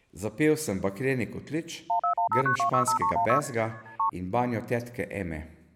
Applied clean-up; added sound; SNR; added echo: none; Telephone; -3 dB; none.